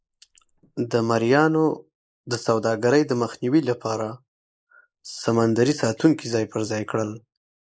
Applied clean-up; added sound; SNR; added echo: neural mask model Resemble Enhance denoiser.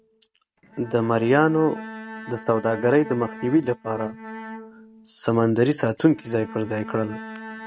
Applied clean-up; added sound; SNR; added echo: neural mask model RNNoise.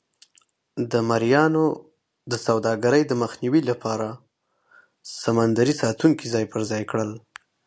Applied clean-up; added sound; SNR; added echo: none; none; none; none.